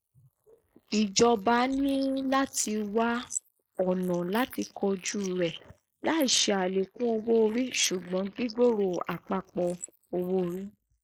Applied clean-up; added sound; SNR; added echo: neural mask model Resemble Enhance denoiser.